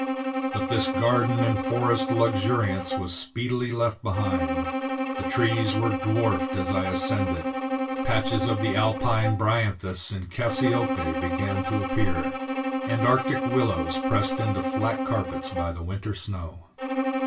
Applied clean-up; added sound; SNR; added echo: none; Bowed string instrument; 2 dB; reverberation time 0.2 s.